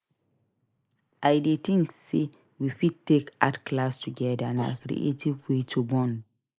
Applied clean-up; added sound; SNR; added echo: neural mask model Resemble Enhance denoiser.